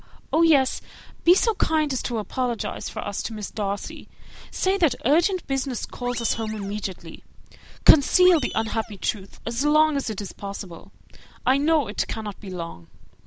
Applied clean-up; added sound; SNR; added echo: none; Animal; 18 dB; none.